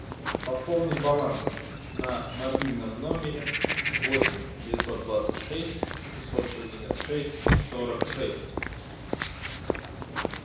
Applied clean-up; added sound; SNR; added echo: none; Walk, footsteps / Bird vocalization, bird call, bird song; -3 dB; reverberation time 0.8 s.